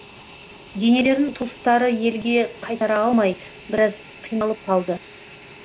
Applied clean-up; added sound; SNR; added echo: none; Fixed-wing aircraft, airplane; 19 dB; none.